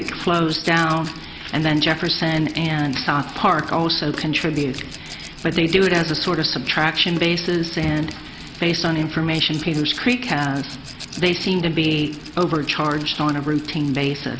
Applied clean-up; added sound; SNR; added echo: none; Tabla + Rattle; 19 dB; none.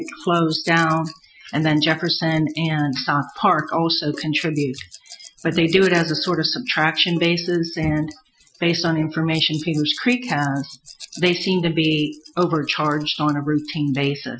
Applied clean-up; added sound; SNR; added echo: classical method Wiener filter.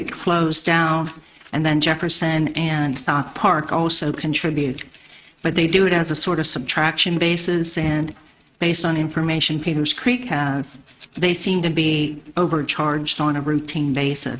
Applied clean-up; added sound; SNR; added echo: neural mask model RNNoise.